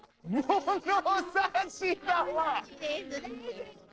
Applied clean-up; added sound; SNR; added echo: neural separator model SepFormer DNS4.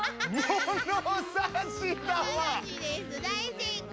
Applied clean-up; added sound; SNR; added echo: none; Wind instrument, woodwind instrument; 13 dB; none.